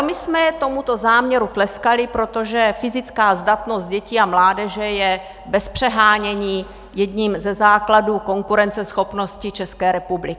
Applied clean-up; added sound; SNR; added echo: none; none; none; none.